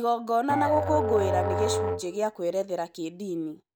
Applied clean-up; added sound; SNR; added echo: none; Musical instrument; 2 dB; none.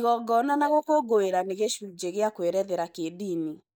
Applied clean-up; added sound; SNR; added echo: neural mask model Resemble Enhance denoiser.